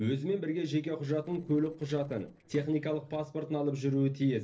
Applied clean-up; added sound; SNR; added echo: neural separator model SepFormer DNS4.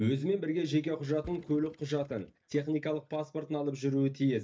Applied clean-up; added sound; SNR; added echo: neural mask model DeepFilterNet 3.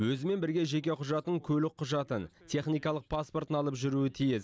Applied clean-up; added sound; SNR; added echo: none; none; none; none.